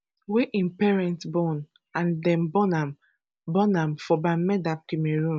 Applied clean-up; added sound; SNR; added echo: none; none; none; none.